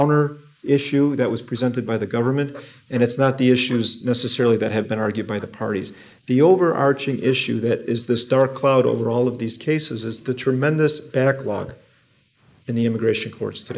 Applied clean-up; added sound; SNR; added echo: neural mask model Resemble Enhance denoiser.